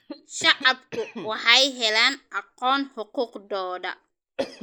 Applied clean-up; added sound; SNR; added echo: neural mask model Resemble Enhance denoiser.